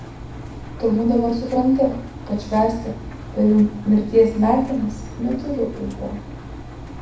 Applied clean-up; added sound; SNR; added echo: none; Engine; 13 dB; reverberation time 0.6 s.